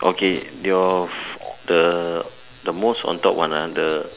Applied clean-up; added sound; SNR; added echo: none; none; none; none.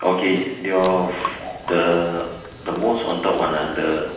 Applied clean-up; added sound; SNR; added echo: none; Chewing, mastication; 15 dB; reverberation time 0.9 s.